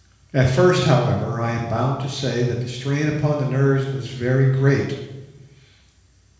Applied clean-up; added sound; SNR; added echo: none; none; none; reverberation time 1.1 s.